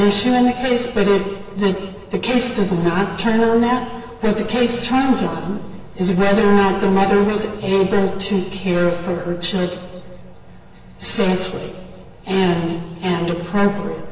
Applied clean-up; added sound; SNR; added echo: none; none; none; reverberation time 1.3 s.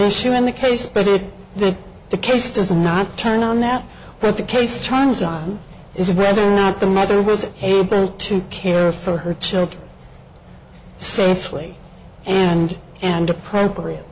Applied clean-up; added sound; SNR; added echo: none; none; none; none.